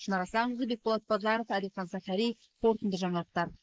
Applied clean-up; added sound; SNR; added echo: neural mask model Resemble Enhance denoiser.